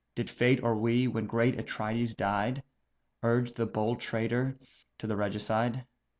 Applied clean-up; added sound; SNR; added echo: none; none; none; none.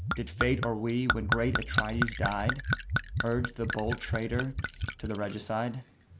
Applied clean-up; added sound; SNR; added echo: none; Gurgling / Chink, clink / Liquid; 0 dB; none.